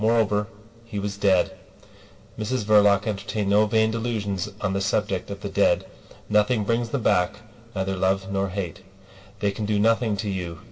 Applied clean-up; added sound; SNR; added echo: none; none; none; reverberation time 3.0 s.